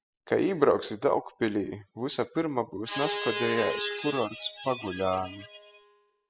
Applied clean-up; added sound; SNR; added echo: classical method spectral subtraction.